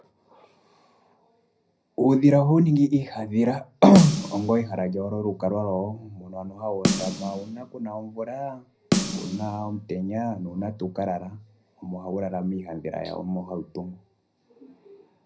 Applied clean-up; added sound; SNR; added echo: none; Snare drum; 5 dB; reverberation time 0.3 s.